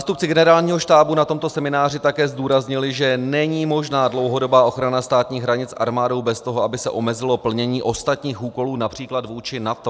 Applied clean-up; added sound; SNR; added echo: none; none; none; none.